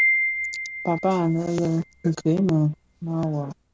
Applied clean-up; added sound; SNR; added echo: none; Wind chime; 5 dB; none.